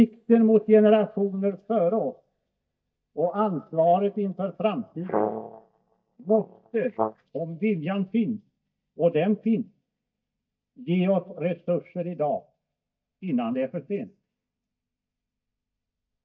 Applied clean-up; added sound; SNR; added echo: neural mask model DeepFilterNet 3.